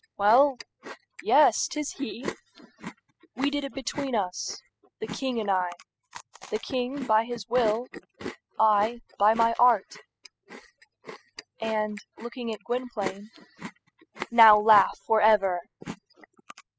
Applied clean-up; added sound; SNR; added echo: classical method spectral subtraction.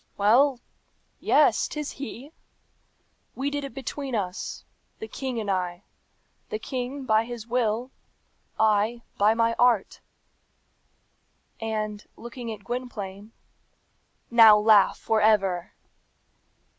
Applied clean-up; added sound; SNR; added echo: none; none; none; none.